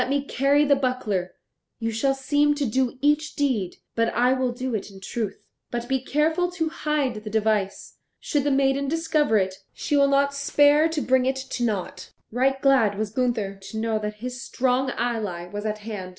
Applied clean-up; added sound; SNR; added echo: none; none; none; none.